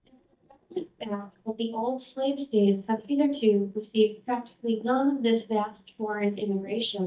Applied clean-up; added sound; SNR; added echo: neural mask model DeepFilterNet 3.